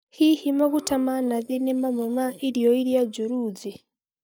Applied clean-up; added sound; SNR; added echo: neural mask model DeepFilterNet 3.